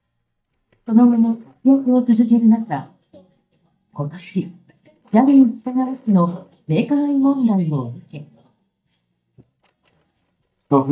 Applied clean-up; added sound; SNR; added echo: neural mask model DeepFilterNet 3.